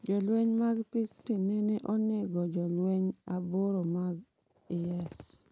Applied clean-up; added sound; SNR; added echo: none; none; none; none.